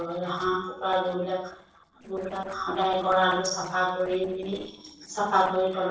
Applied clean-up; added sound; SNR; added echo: neural separator model SepFormer DNS4.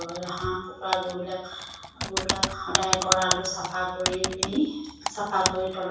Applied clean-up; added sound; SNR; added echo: none; Typing; 1 dB; reverberation time 0.7 s.